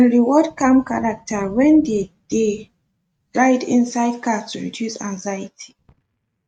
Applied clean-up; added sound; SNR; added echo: neural mask model RNNoise.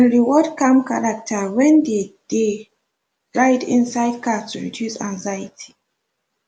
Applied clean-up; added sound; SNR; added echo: none; none; none; none.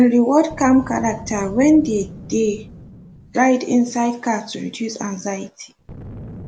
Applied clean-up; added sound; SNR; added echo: none; Boom; 18 dB; none.